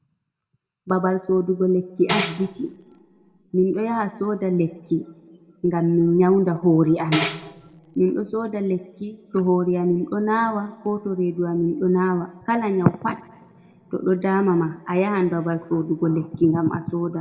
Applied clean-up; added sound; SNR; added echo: none; Tambourine; 8 dB; reverberation time 1.1 s.